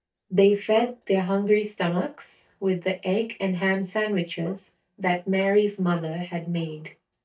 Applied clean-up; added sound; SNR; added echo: neural mask model DeepFilterNet 3.